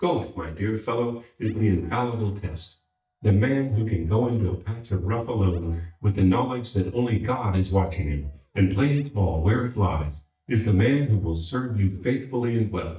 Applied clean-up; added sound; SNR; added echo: neural mask model DeepFilterNet 3.